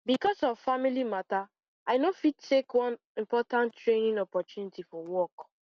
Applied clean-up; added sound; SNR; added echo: none; none; none; none.